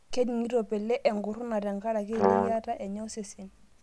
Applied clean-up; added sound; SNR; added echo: none; Brass instrument; -4 dB; none.